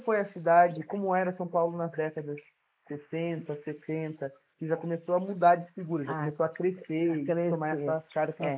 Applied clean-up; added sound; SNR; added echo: neural mask model Resemble Enhance denoiser.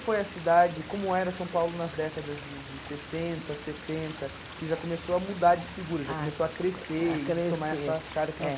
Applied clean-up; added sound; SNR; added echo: none; Stream; 13 dB; none.